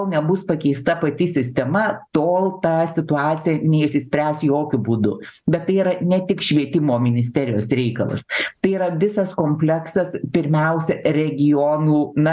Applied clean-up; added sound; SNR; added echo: none; none; none; none.